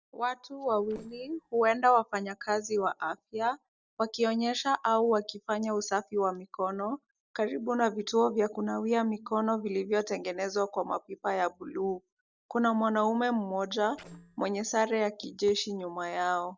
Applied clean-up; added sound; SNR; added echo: neural separator model SepFormer DNS4.